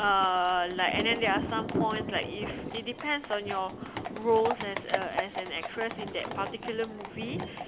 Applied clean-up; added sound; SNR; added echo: none; Thunder + Livestock, farm animals, working animals; 5 dB; none.